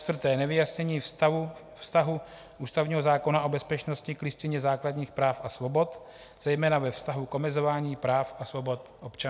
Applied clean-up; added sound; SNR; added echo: none; none; none; none.